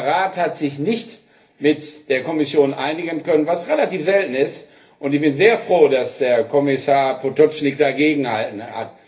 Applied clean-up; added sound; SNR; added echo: none; none; none; reverberation time 0.3 s.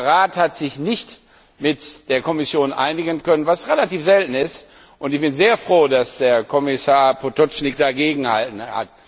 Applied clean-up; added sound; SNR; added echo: none; none; none; none.